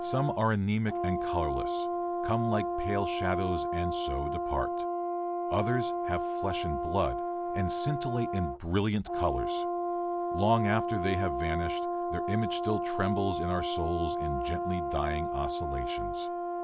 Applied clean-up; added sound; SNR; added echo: none; Brass instrument; 0 dB; none.